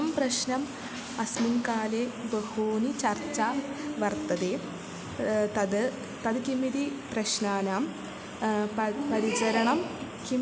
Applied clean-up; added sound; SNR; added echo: none; none; none; none.